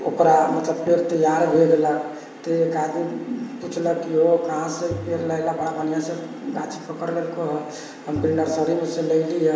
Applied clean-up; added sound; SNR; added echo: none; Tap; 14 dB; reverberation time 0.9 s.